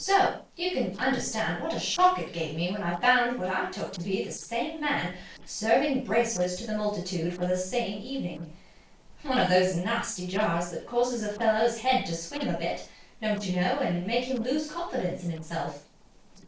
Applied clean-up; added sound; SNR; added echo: neural separator model SepFormer DNS4.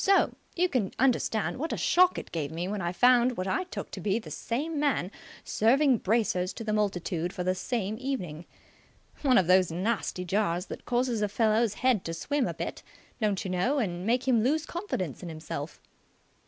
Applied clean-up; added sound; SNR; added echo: none; none; none; none.